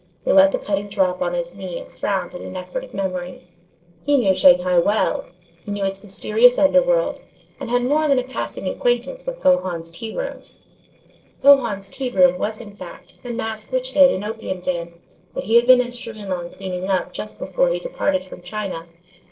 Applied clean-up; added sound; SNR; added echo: neural separator model SepFormer DNS4.